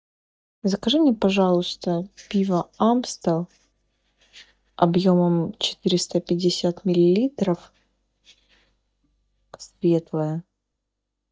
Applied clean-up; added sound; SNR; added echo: neural mask model DeepFilterNet 3.